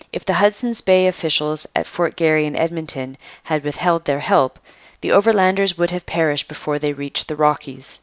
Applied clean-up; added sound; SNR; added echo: none; none; none; none.